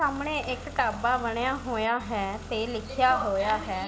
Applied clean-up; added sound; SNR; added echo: none; Car; 13 dB; reverberation time 1.0 s.